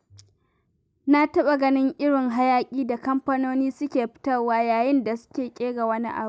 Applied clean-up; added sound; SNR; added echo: none; none; none; none.